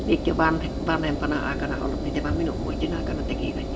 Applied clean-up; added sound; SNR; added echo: none; Engine; 2 dB; reverberation time 0.4 s.